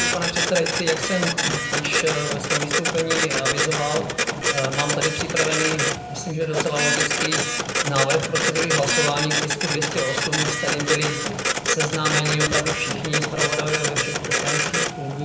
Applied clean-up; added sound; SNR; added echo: none; Printer; -2 dB; reverberation time 0.8 s.